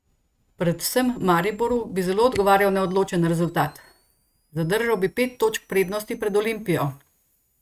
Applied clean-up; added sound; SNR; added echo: neural mask model RNNoise.